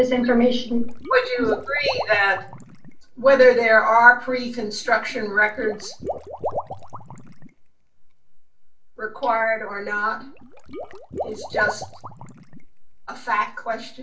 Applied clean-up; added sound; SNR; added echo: none; Water / Liquid; 13 dB; reverberation time 0.3 s.